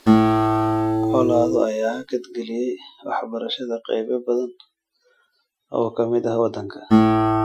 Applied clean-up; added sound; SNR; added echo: classical method Wiener filter.